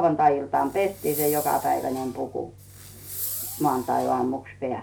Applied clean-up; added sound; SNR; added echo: none; Fireworks; 12 dB; none.